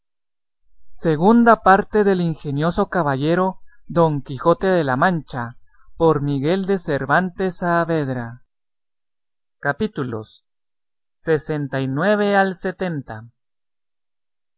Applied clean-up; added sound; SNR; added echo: none; none; none; none.